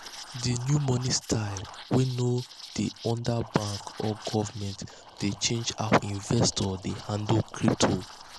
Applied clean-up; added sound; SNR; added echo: none; Liquid; 16 dB; none.